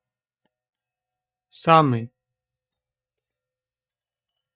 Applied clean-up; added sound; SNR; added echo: neural mask model DeepFilterNet 3.